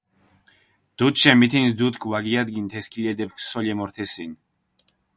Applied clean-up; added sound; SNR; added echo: none; none; none; none.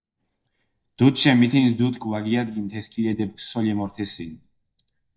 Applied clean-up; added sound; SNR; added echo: neural mask model DeepFilterNet 3.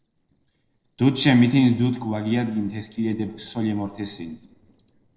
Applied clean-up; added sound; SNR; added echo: neural separator model SepFormer DNS4.